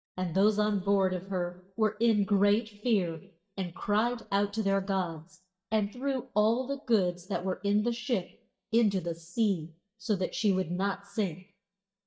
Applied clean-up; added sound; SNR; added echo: neural mask model DeepFilterNet 3.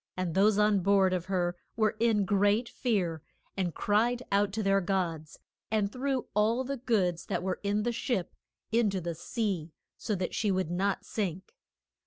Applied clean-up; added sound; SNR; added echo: none; none; none; none.